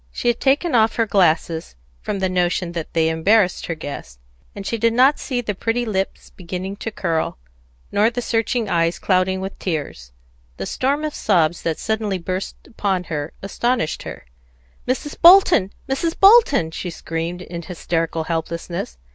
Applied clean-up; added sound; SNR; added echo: none; none; none; none.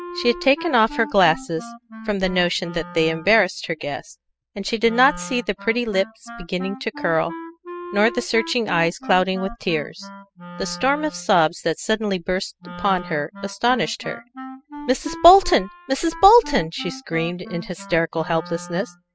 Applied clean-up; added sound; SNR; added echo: classical method spectral subtraction.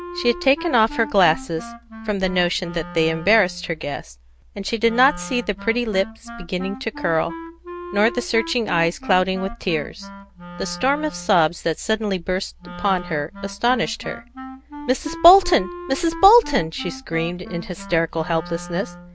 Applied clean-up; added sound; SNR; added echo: none; Wind instrument, woodwind instrument; 14 dB; none.